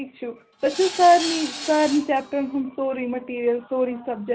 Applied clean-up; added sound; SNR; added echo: none; Tools; 11 dB; none.